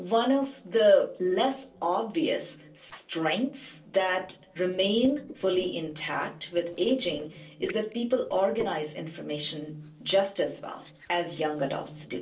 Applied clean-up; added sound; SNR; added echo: neural separator model SepFormer DNS4.